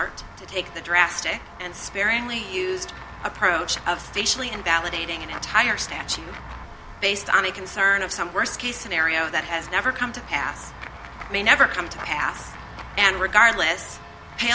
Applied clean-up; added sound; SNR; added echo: none; Walk, footsteps / Run / Bell; 14 dB; none.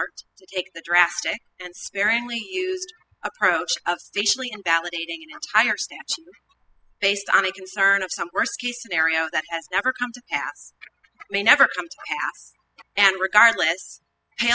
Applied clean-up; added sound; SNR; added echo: classical method spectral subtraction.